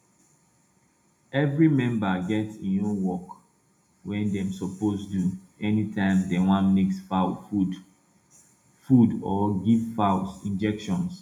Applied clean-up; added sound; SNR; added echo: none; none; none; reverberation time 0.3 s.